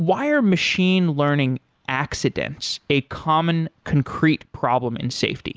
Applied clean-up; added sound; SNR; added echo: none; none; none; none.